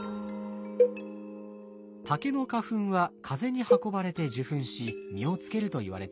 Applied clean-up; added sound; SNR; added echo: none; Cowbell; 0 dB; none.